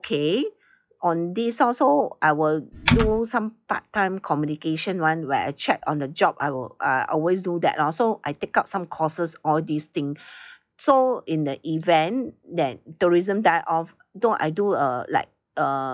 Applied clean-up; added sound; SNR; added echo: classical method log-MMSE.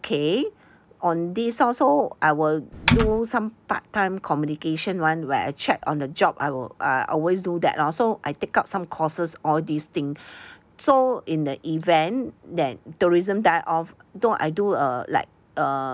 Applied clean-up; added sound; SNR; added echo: none; Typing; -2 dB; none.